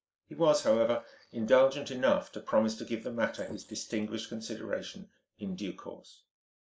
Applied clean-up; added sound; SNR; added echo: neural mask model Resemble Enhance denoiser.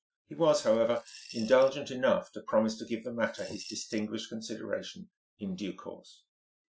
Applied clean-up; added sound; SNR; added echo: classical method Wiener filter.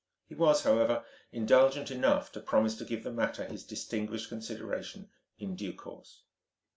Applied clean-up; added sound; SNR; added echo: none; none; none; none.